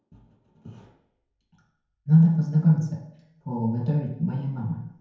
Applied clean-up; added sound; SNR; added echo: none; none; none; reverberation time 0.9 s.